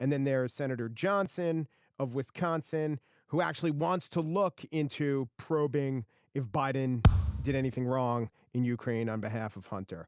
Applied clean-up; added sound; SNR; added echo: none; Thump, thud; -3 dB; none.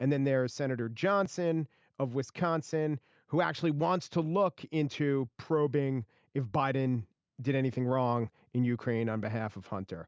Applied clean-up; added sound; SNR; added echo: none; none; none; none.